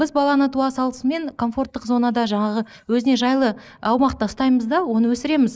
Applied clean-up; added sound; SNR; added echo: neural mask model Resemble Enhance denoiser.